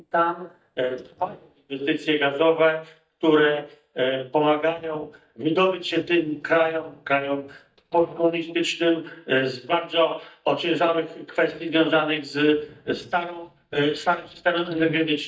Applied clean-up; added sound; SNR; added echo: neural mask model DeepFilterNet 3.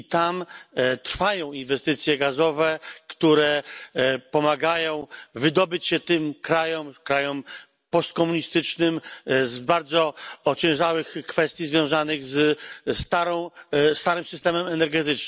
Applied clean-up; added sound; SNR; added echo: none; none; none; none.